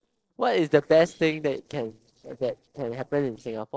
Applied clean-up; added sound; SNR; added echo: neural separator model SepFormer DNS4.